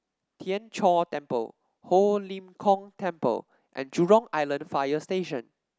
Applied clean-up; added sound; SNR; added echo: none; none; none; none.